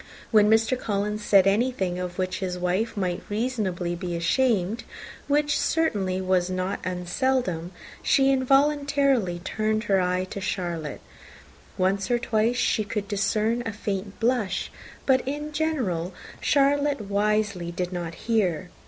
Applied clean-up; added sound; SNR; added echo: none; none; none; none.